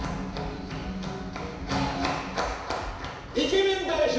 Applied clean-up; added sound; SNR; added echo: none; Thunder; 12 dB; reverberation time 1.0 s.